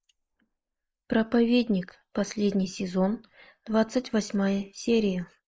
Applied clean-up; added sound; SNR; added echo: neural mask model Resemble Enhance denoiser.